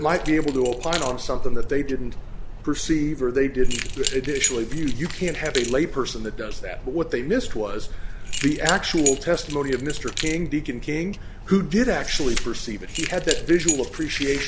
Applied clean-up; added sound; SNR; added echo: none; Keys jangling; 11 dB; none.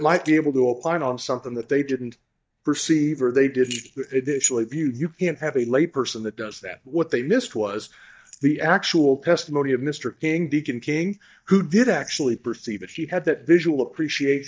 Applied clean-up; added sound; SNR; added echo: neural mask model DeepFilterNet 3.